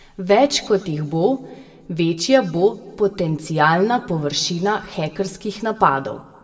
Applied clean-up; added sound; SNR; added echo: none; none; none; reverberation time 1.1 s.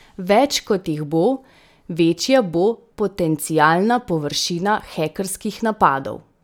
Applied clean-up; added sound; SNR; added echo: none; none; none; none.